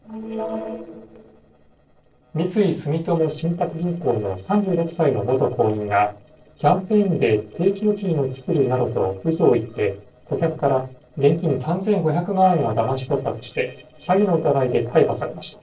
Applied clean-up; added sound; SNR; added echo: neural separator model SepFormer DNS4.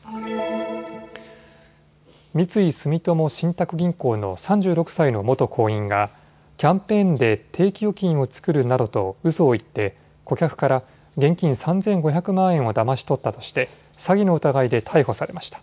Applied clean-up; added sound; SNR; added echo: none; none; none; none.